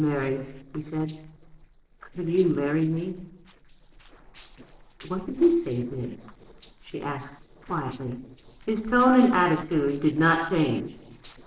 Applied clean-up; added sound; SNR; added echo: neural separator model SepFormer DNS4.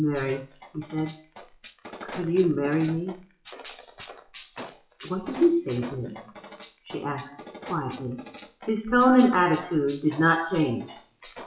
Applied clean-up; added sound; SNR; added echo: classical method WPE with log-MMSE.